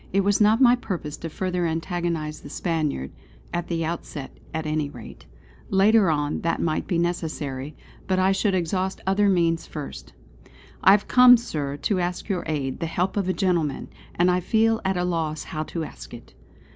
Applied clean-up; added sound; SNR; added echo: none; none; none; none.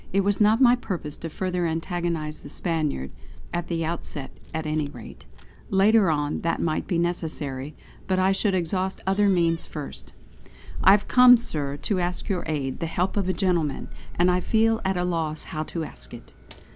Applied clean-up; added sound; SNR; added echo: none; Keys jangling; 8 dB; none.